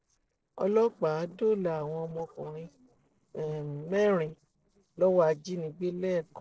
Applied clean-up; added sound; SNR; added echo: neural separator model SepFormer DNS4.